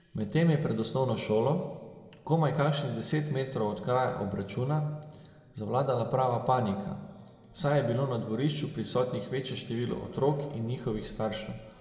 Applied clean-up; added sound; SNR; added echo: none; none; none; reverberation time 1.1 s.